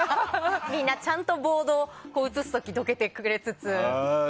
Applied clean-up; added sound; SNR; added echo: none; none; none; none.